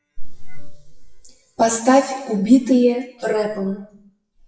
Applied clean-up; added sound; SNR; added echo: classical method WPE with log-MMSE.